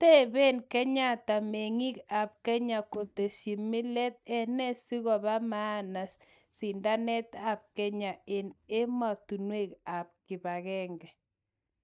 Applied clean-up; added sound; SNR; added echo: neural mask model DeepFilterNet 3.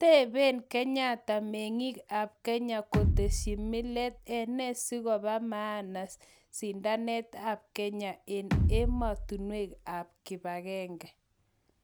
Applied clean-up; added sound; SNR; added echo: none; Bass drum; -2 dB; none.